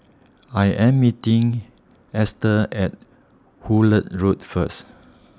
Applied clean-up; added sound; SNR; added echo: none; none; none; none.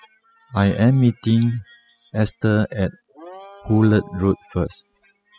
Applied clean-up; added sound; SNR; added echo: classical method spectral subtraction.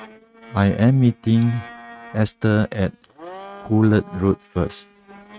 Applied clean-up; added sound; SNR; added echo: neural mask model RNNoise.